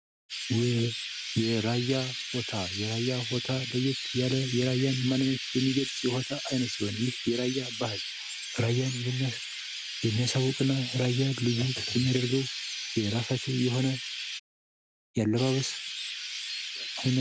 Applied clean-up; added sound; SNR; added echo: none; Chirp, tweet; 7 dB; none.